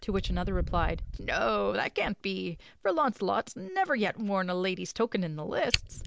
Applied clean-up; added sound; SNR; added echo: none; Fire; 7 dB; none.